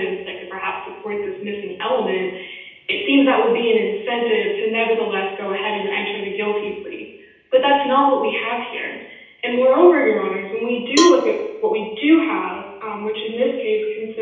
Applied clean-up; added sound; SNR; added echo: none; Cowbell; 8 dB; reverberation time 0.9 s.